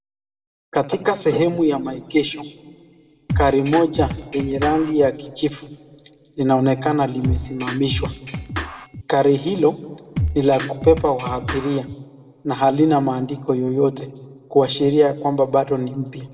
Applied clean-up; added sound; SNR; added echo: none; Drum kit; 6 dB; reverberation time 1.3 s.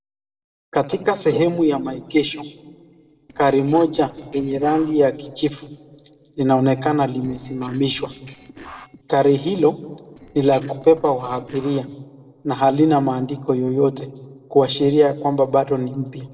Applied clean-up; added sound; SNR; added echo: neural separator model SepFormer DNS4.